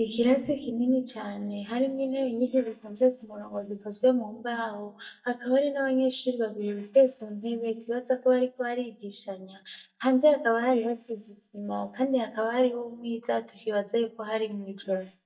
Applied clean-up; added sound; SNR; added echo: neural mask model DeepFilterNet 3.